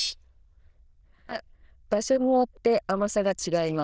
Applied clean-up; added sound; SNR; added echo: neural diffusion model UNIVERSE++.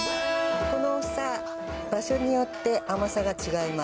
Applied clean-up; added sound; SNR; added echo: none; Keyboard (musical); 4 dB; none.